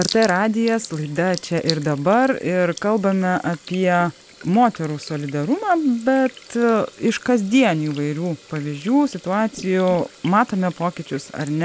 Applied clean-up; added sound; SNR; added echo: none; Sink (filling or washing) / Water tap, faucet; 19 dB; none.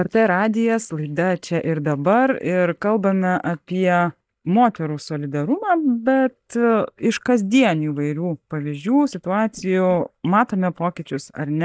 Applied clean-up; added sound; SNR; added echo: neural mask model DeepFilterNet 3.